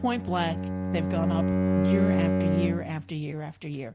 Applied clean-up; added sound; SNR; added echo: none; Bowed string instrument; -4 dB; none.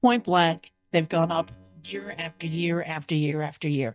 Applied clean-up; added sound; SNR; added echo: neural mask model DeepFilterNet 3.